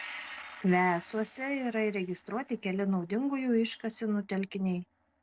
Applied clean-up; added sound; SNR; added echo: neural separator model SepFormer DNS4.